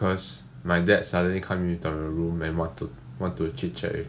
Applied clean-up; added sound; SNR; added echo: none; none; none; none.